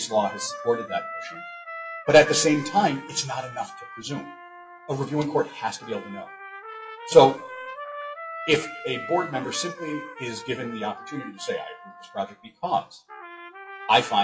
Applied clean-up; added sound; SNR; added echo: classical method WPE with log-MMSE.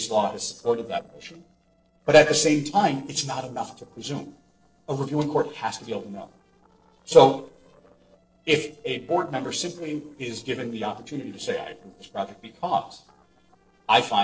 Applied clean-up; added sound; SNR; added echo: neural separator model SepFormer DNS4.